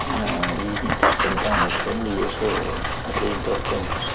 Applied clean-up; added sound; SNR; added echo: none; Writing + Rain; -3 dB; none.